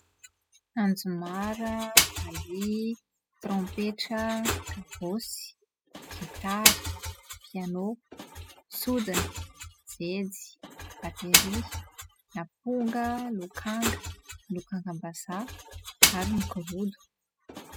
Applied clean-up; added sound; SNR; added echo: classical method spectral subtraction.